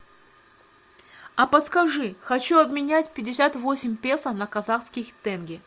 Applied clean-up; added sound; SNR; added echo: none; none; none; none.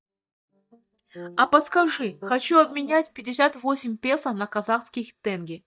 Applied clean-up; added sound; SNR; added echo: neural mask model DeepFilterNet 3.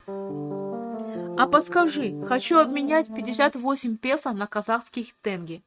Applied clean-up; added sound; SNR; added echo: neural mask model RNNoise.